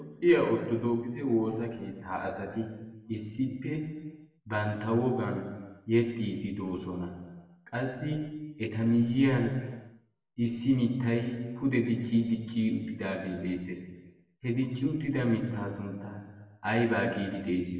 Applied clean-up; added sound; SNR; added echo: none; none; none; reverberation time 1.2 s.